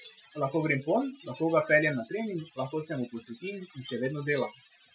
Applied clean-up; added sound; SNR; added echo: classical method Wiener filter.